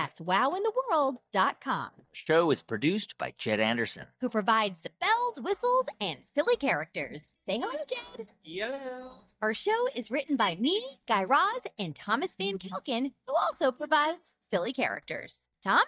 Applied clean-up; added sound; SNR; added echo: neural mask model DeepFilterNet 3.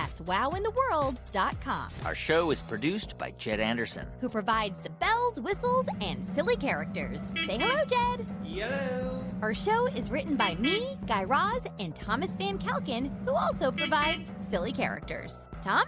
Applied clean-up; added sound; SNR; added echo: none; Vehicle horn, car horn, honking; 6 dB; none.